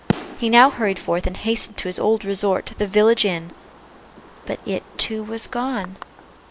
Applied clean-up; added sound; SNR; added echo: none; Fireworks; 13 dB; none.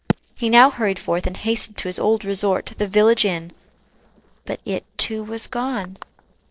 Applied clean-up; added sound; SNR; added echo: neural separator model SepFormer DNS4.